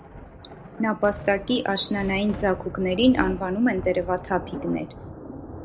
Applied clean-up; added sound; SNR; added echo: none; Thunder; 12 dB; none.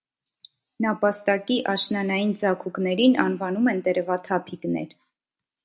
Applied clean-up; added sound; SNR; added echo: none; none; none; none.